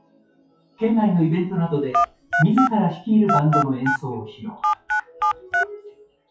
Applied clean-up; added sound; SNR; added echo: classical method WPE with log-MMSE.